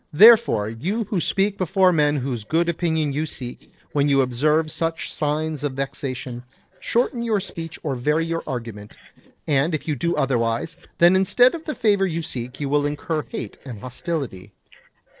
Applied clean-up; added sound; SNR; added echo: neural separator model SepFormer DNS4.